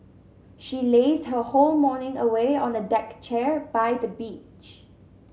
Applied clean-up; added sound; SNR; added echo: none; none; none; none.